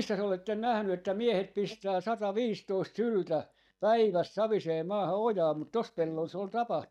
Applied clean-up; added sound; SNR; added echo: neural mask model DeepFilterNet 3.